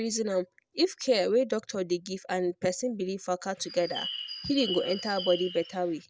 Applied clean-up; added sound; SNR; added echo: none; Bird; 9 dB; none.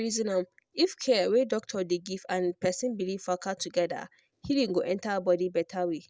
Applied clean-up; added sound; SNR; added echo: none; none; none; none.